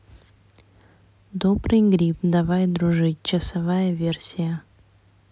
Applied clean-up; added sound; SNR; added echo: none; none; none; none.